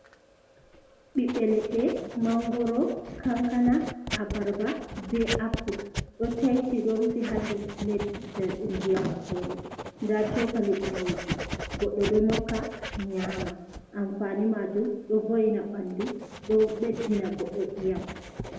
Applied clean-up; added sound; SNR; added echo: none; Writing; 9 dB; reverberation time 0.8 s.